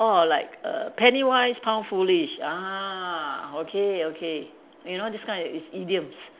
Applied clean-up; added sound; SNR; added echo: none; none; none; none.